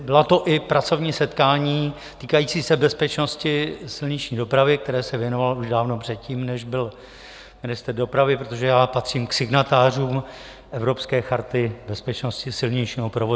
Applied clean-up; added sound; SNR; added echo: none; none; none; none.